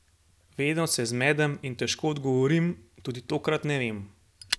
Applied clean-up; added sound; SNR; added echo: none; Fire; 16 dB; none.